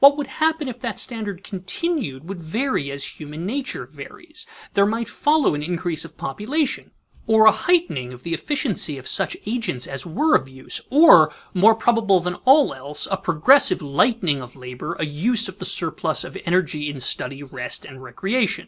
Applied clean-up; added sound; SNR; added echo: none; none; none; none.